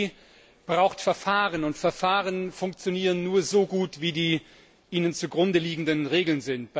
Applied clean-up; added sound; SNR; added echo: none; none; none; none.